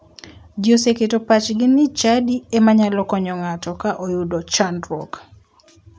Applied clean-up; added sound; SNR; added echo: none; none; none; none.